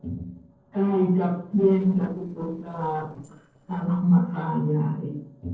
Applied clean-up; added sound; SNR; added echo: neural separator model SepFormer DNS4.